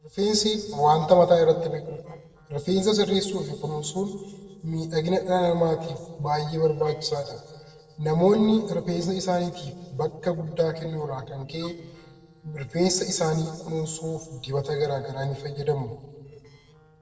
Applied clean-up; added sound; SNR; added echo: neural separator model SepFormer DNS4.